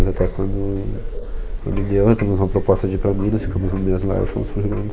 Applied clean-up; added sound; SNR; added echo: neural mask model Resemble Enhance denoiser.